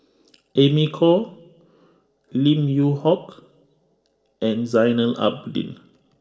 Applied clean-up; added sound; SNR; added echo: none; none; none; reverberation time 0.6 s.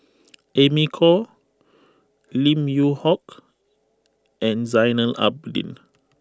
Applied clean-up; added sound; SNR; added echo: none; none; none; none.